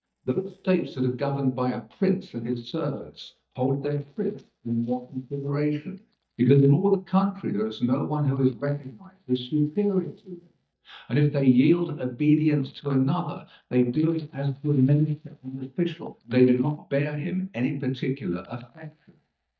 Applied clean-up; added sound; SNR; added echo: neural mask model DeepFilterNet 3.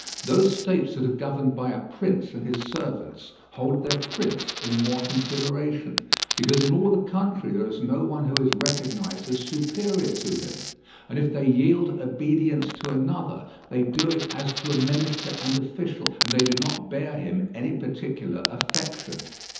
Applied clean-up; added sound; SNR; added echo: none; Coin (dropping); 8 dB; reverberation time 0.9 s.